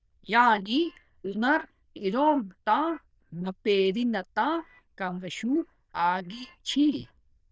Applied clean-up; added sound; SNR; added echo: neural diffusion model UNIVERSE++.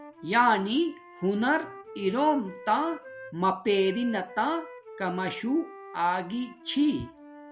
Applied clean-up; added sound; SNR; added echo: none; Wind instrument, woodwind instrument; 17 dB; none.